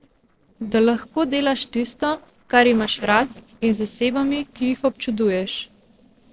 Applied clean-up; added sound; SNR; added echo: neural separator model SepFormer DNS4.